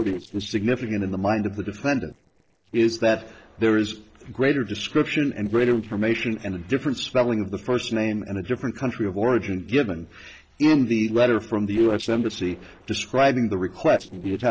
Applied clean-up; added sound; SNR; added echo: neural separator model SepFormer DNS4.